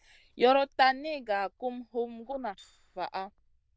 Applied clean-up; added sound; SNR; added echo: neural diffusion model UNIVERSE++.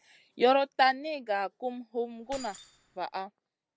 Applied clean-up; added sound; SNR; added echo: none; Keys jangling; 19 dB; none.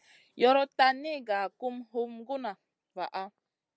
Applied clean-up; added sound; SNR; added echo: none; none; none; none.